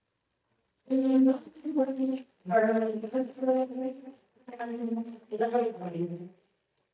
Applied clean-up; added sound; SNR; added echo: neural mask model DeepFilterNet 3.